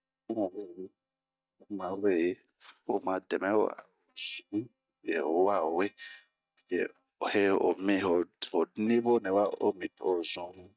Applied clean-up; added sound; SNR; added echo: neural mask model DeepFilterNet 3.